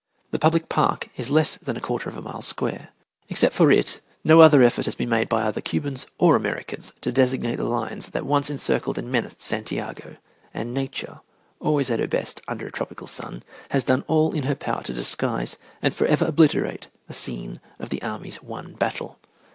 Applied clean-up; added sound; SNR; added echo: none; none; none; none.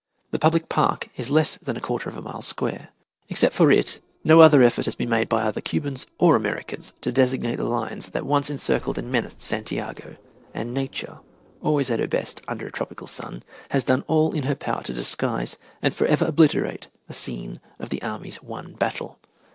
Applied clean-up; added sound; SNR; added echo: neural separator model SepFormer DNS4.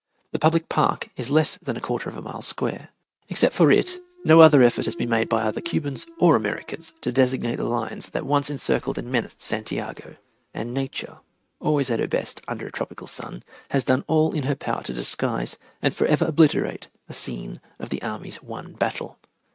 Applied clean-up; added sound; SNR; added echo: neural mask model RNNoise.